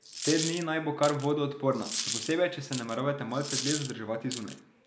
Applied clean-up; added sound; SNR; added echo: none; Coin (dropping); 7 dB; none.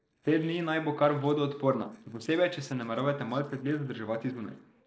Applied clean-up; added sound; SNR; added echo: neural separator model SepFormer DNS4.